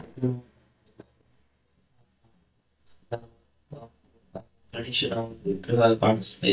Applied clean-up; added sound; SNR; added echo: neural mask model DeepFilterNet 3.